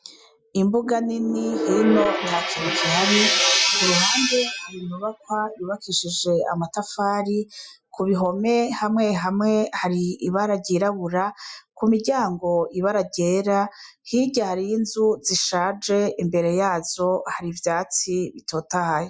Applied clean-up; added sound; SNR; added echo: classical method Wiener filter.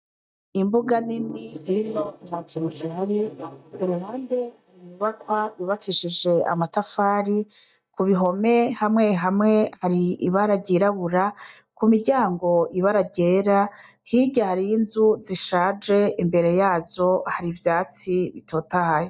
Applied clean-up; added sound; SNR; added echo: neural mask model DeepFilterNet 3.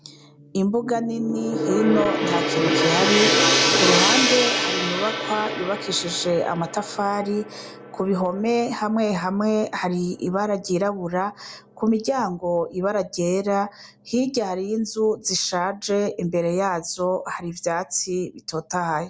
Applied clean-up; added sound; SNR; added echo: none; Gong; 3 dB; none.